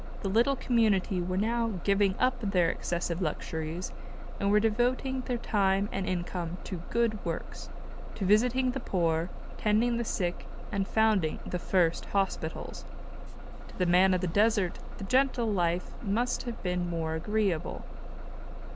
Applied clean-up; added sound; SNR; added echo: none; Bus; 6 dB; none.